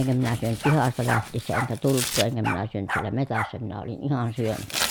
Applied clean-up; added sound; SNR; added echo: none; Tearing + Bark; 6 dB; none.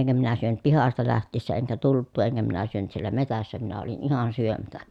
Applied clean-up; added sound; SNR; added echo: none; none; none; none.